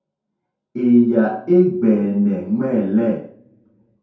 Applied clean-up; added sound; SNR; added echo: none; none; none; reverberation time 0.6 s.